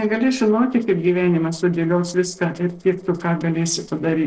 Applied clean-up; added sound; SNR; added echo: neural separator model SepFormer DNS4.